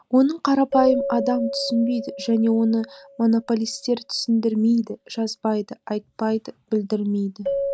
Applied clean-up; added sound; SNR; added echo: none; Keyboard (musical); 10 dB; none.